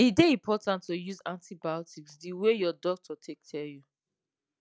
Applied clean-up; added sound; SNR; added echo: none; none; none; none.